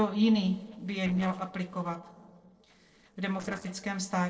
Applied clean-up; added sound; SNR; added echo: neural separator model SepFormer DNS4.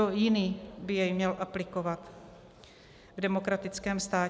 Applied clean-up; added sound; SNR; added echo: none; none; none; none.